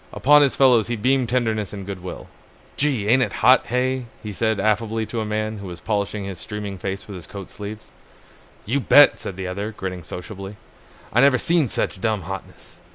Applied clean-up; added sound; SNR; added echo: none; none; none; none.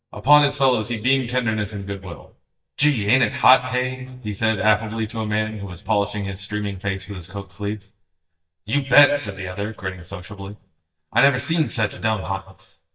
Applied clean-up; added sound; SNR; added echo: neural mask model DeepFilterNet 3.